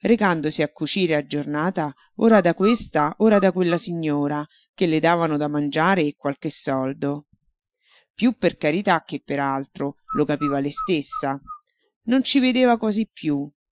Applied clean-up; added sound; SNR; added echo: classical method Wiener filter.